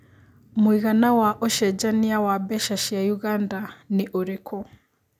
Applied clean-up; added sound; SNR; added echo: none; none; none; none.